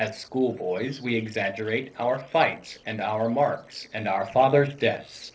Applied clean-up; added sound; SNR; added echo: neural separator model SepFormer DNS4.